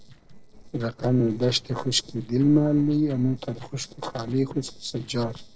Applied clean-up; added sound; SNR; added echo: neural separator model SepFormer DNS4.